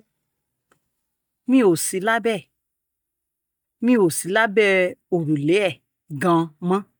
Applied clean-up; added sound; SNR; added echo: neural mask model DeepFilterNet 3.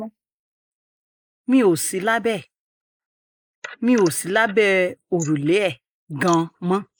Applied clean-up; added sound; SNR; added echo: neural mask model Resemble Enhance denoiser.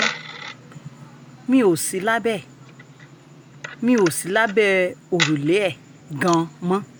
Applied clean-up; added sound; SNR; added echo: none; Coin (dropping); 11 dB; none.